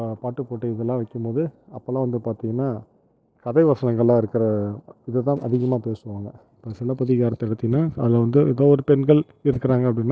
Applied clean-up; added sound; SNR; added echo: neural separator model SepFormer DNS4.